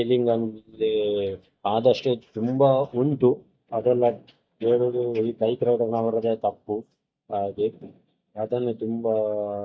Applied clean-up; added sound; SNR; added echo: neural mask model DeepFilterNet 3.